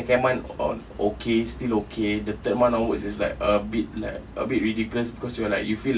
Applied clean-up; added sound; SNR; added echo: none; none; none; none.